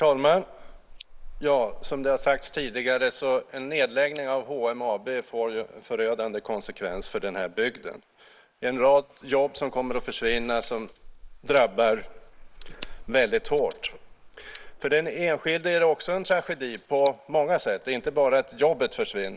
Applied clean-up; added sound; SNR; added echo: neural mask model Resemble Enhance denoiser.